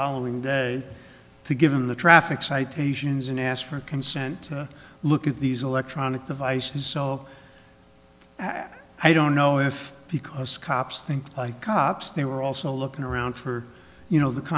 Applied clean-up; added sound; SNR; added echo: none; none; none; none.